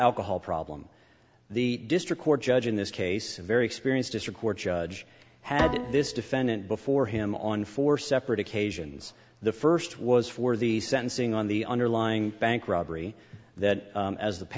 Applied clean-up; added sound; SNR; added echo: none; Bowed string instrument; 9 dB; none.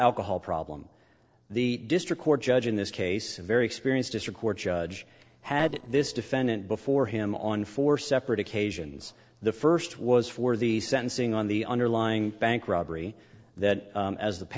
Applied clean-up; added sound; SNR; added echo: neural separator model SepFormer DNS4.